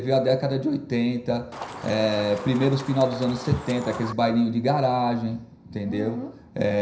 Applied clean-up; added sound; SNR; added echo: none; Chicken, rooster; 13 dB; reverberation time 0.5 s.